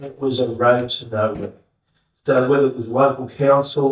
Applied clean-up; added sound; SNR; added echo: neural mask model DeepFilterNet 3.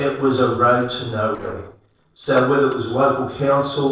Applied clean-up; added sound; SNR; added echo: neural separator model SepFormer DNS4.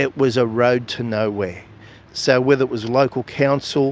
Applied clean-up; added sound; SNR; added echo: none; none; none; none.